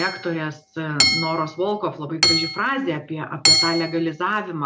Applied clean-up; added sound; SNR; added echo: none; Hammer / Chink, clink; -1 dB; none.